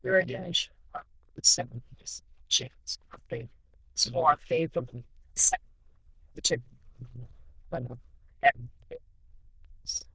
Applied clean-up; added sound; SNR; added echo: neural diffusion model UNIVERSE++.